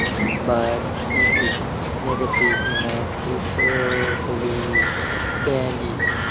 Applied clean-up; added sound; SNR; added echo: none; Bird; -5 dB; none.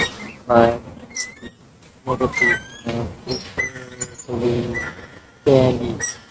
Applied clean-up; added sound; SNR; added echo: neural mask model RNNoise.